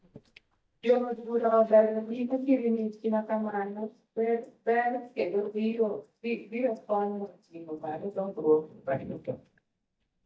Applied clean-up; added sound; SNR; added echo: neural mask model DeepFilterNet 3.